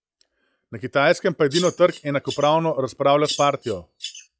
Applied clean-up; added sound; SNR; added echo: classical method log-MMSE.